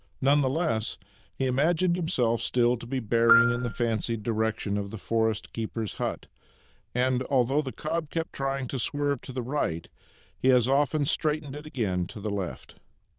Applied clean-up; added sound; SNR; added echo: neural diffusion model UNIVERSE++.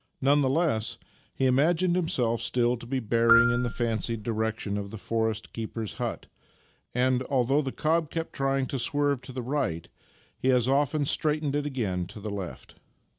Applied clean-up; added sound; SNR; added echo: none; Marimba, xylophone; 4 dB; none.